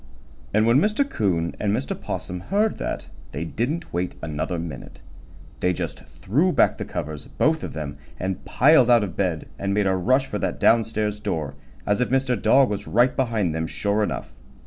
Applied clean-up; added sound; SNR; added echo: none; none; none; none.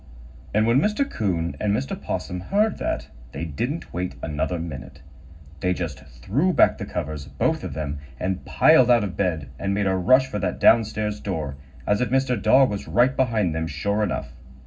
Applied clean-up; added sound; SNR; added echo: none; none; none; reverberation time 0.4 s.